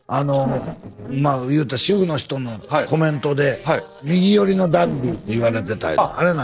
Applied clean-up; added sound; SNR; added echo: neural separator model SepFormer DNS4.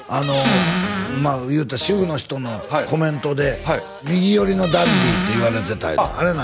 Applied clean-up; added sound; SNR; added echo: none; Squeak / Cupboard open or close; 1 dB; none.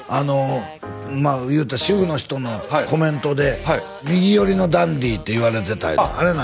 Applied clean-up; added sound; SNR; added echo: none; none; none; none.